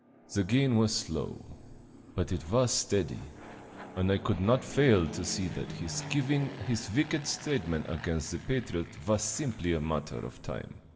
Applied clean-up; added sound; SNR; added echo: none; Fixed-wing aircraft, airplane; 15 dB; reverberation time 1.9 s.